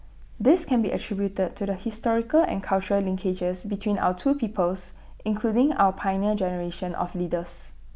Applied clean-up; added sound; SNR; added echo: none; none; none; none.